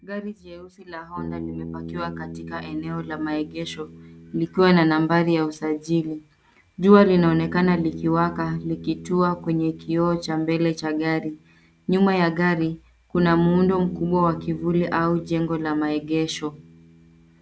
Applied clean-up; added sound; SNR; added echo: none; Bass guitar; 15 dB; none.